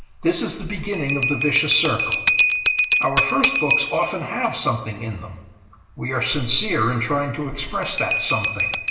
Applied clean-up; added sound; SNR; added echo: none; Bell; 1 dB; reverberation time 1.2 s.